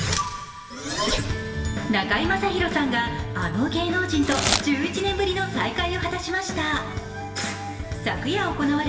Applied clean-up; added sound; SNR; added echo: none; Packing tape, duct tape / Tearing; 6 dB; reverberation time 1.2 s.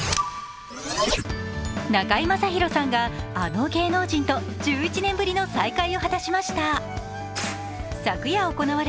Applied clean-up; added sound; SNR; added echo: none; none; none; none.